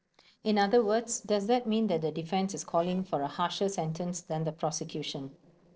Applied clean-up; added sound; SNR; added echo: neural separator model SepFormer DNS4.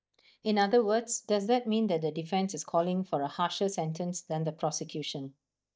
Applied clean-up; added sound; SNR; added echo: neural mask model DeepFilterNet 3.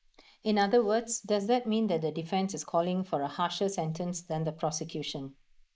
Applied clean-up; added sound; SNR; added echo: neural mask model Resemble Enhance denoiser.